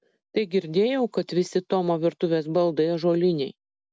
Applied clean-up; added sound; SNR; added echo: none; none; none; none.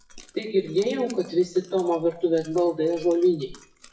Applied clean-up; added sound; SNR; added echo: classical method WPE with log-MMSE.